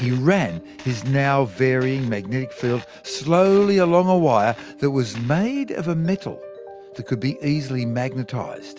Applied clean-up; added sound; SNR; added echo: none; none; none; none.